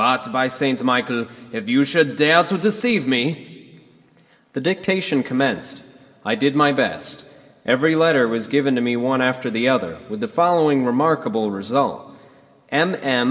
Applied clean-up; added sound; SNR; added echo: none; none; none; reverberation time 1.3 s.